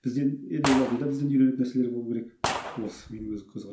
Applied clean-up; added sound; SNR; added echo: none; Gunshot, gunfire; 9 dB; reverberation time 0.4 s.